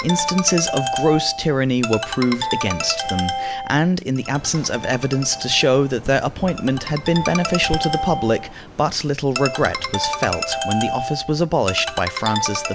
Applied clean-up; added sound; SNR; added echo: none; Ringtone; 6 dB; none.